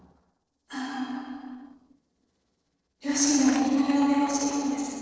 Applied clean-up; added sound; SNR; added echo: neural separator model SepFormer DNS4.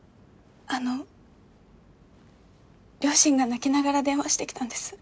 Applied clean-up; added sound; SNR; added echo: none; none; none; none.